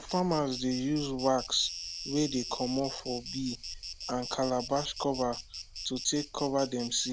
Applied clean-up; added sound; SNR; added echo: none; Insect; 10 dB; none.